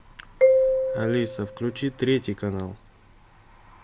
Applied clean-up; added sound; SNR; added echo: none; Marimba, xylophone; -4 dB; none.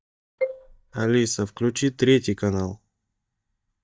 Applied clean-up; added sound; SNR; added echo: neural mask model DeepFilterNet 3.